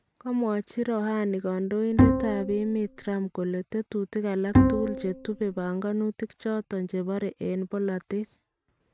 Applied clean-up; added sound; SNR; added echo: none; Bowed string instrument; -4 dB; none.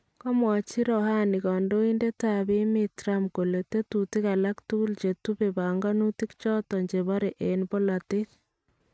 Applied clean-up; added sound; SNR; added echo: none; none; none; none.